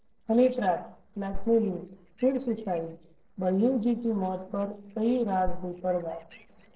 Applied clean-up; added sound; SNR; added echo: neural separator model SepFormer DNS4.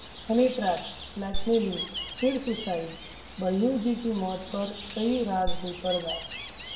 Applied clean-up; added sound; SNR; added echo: none; Gull, seagull; 6 dB; reverberation time 0.7 s.